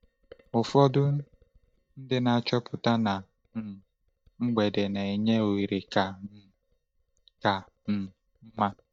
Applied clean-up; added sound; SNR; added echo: neural mask model DeepFilterNet 3.